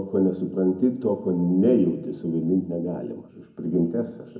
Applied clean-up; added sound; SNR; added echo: none; none; none; reverberation time 0.4 s.